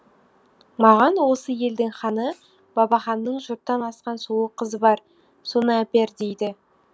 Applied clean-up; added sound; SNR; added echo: none; none; none; none.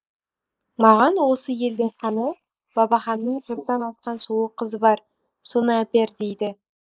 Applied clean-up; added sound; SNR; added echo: neural mask model Resemble Enhance denoiser.